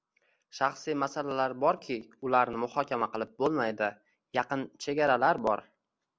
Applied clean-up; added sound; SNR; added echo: none; none; none; none.